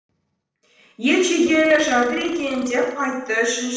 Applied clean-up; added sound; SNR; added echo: neural separator model SepFormer DNS4.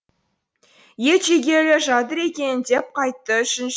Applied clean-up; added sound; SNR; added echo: none; none; none; none.